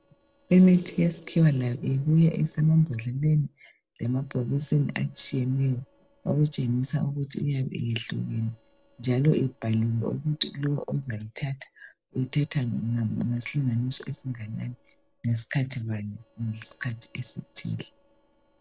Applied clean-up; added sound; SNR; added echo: neural separator model SepFormer DNS4.